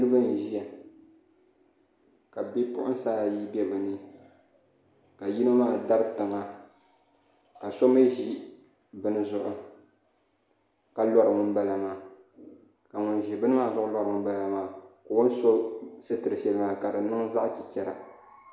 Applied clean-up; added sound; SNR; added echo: none; none; none; none.